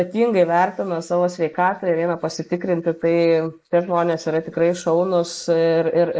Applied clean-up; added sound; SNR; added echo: neural mask model Resemble Enhance denoiser.